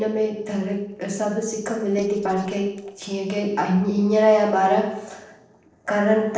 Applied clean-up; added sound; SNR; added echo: neural separator model SepFormer DNS4.